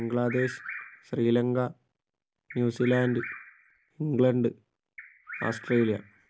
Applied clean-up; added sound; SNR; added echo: none; Bird vocalization, bird call, bird song; 14 dB; none.